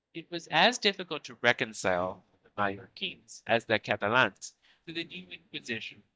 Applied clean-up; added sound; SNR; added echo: neural mask model DeepFilterNet 3.